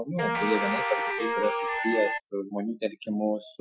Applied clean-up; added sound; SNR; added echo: classical method Wiener filter.